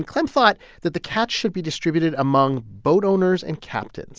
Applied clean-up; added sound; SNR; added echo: none; none; none; none.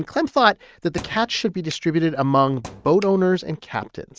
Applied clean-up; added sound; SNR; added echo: neural mask model RNNoise.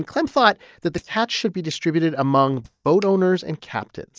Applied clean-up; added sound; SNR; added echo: neural mask model DeepFilterNet 3.